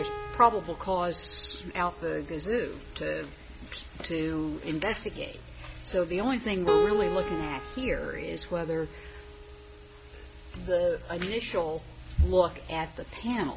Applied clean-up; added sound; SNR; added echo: none; Keyboard (musical); 7 dB; none.